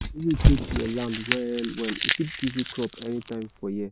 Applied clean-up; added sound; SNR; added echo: none; Crumpling, crinkling / Crushing; -2 dB; none.